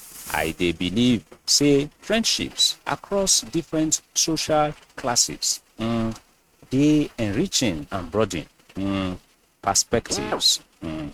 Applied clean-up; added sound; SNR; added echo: neural mask model RNNoise.